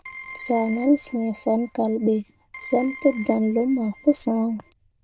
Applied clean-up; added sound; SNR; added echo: neural diffusion model UNIVERSE++.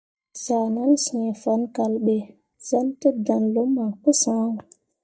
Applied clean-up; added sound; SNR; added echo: neural mask model DeepFilterNet 3.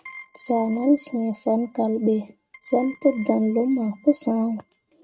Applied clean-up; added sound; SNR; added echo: neural mask model RNNoise.